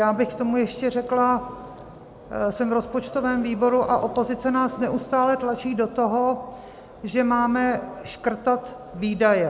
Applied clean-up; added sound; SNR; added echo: none; none; none; none.